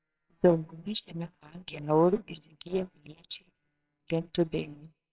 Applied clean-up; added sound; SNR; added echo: neural separator model SepFormer WHAMR!.